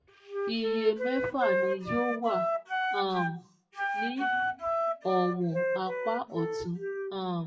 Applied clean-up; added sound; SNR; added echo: classical method WPE with log-MMSE.